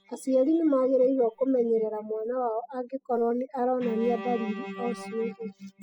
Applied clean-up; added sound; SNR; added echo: classical method spectral subtraction.